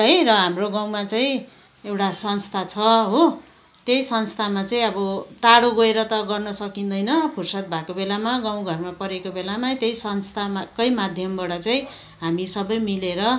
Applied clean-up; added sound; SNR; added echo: none; none; none; none.